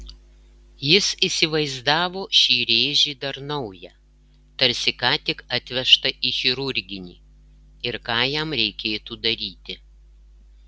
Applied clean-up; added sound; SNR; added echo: none; none; none; none.